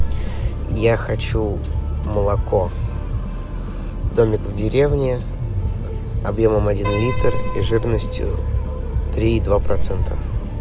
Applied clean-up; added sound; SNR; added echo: none; Piano; 8 dB; none.